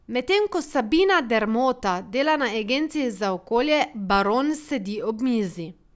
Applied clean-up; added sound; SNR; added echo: none; none; none; none.